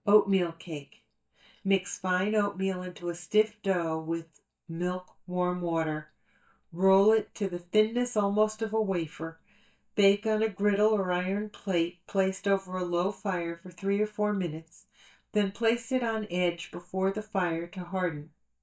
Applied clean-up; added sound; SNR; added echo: neural mask model DeepFilterNet 3.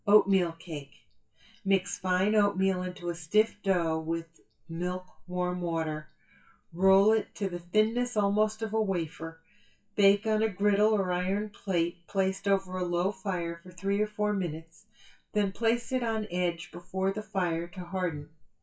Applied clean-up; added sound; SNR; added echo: classical method WPE with log-MMSE.